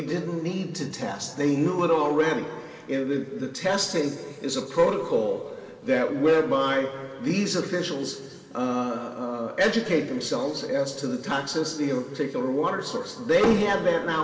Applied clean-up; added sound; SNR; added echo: none; none; none; reverberation time 2.0 s.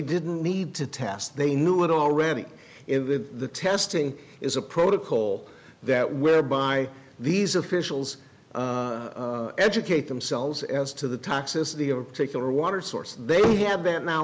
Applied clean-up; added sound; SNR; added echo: none; none; none; none.